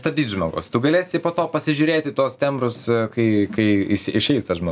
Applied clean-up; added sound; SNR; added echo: none; none; none; none.